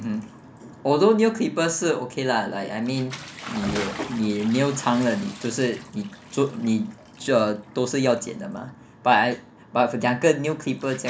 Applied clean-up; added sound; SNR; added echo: none; Bathtub (filling or washing) / Splash, splatter; 18 dB; none.